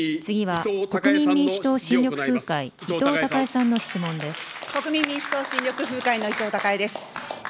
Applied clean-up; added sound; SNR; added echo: none; none; none; none.